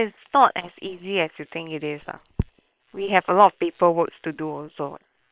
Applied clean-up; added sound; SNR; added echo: neural separator model SepFormer WHAM!.